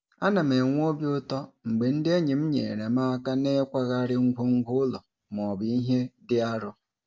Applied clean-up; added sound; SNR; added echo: none; none; none; none.